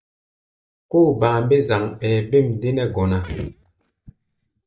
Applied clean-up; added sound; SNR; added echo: neural mask model DeepFilterNet 3.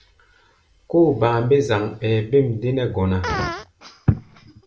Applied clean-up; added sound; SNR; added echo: none; Fart; 11 dB; reverberation time 0.3 s.